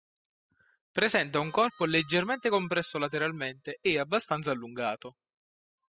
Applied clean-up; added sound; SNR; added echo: classical method spectral subtraction.